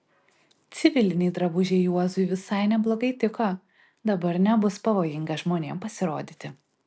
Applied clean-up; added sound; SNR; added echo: none; none; none; none.